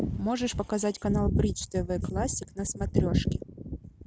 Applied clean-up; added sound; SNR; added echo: none; none; none; none.